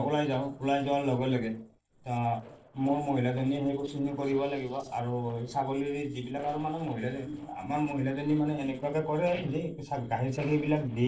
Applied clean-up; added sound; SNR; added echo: neural separator model SepFormer DNS4.